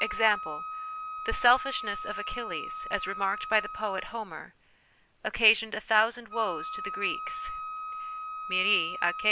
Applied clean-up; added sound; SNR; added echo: none; Wind instrument, woodwind instrument; 8 dB; none.